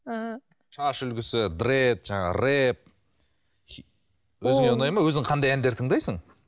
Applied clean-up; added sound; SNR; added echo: none; none; none; none.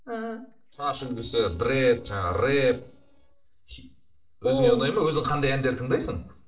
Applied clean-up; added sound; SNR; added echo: neural separator model SepFormer DNS4.